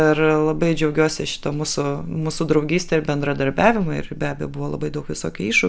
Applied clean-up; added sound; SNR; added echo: none; none; none; none.